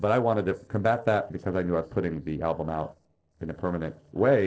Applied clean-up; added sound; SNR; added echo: neural separator model SepFormer DNS4.